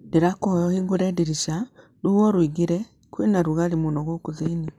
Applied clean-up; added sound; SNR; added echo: none; none; none; none.